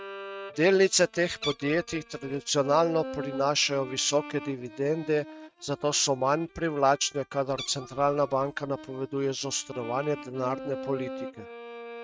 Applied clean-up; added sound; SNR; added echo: neural mask model RNNoise.